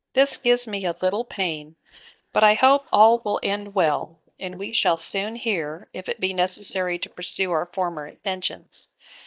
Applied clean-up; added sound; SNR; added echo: neural mask model DeepFilterNet 3.